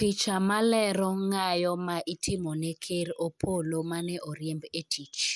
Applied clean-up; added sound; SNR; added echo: neural mask model Resemble Enhance denoiser.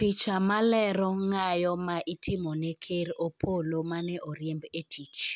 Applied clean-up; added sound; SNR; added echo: none; none; none; none.